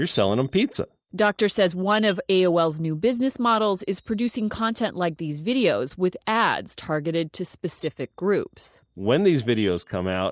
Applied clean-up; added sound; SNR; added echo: neural mask model DeepFilterNet 3.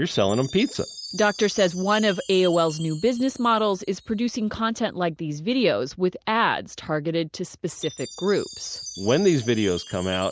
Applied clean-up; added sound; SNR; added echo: none; Chime; 17 dB; none.